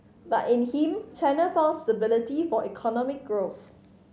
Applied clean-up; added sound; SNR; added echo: none; none; none; none.